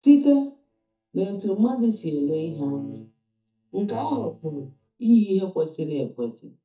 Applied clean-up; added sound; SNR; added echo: neural mask model DeepFilterNet 3.